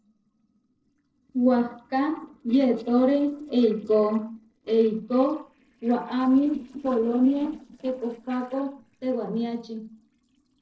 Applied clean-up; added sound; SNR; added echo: neural separator model SepFormer DNS4.